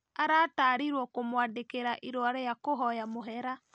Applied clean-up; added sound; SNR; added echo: none; none; none; none.